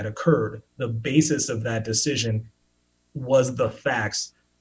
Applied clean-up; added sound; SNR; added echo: none; none; none; none.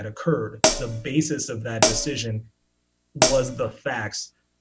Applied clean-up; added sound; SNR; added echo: none; Hi-hat; -5 dB; none.